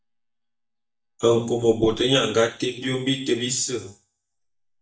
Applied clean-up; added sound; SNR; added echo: neural mask model DeepFilterNet 3.